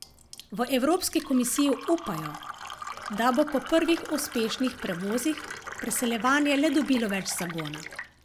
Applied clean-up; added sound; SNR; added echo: none; Fill (with liquid); 13 dB; none.